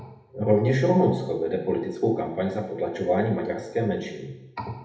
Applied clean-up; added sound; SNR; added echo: none; none; none; reverberation time 0.8 s.